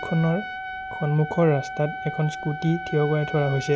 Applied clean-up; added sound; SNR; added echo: none; Trumpet; 9 dB; none.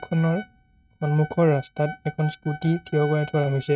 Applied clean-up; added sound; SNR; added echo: neural mask model RNNoise.